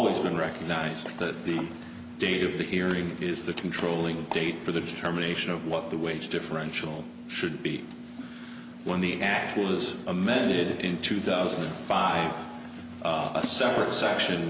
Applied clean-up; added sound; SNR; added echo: none; none; none; none.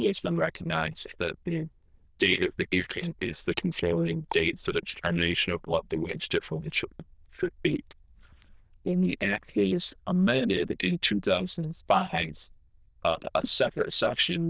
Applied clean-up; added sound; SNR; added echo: neural diffusion model UNIVERSE++.